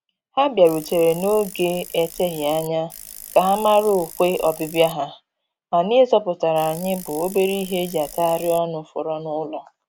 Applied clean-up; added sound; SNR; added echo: none; Bicycle; 17 dB; none.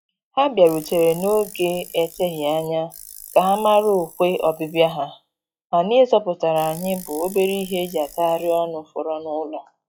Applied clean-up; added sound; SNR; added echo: classical method log-MMSE.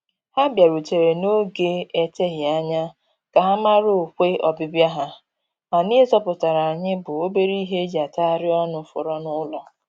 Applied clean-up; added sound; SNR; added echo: none; none; none; none.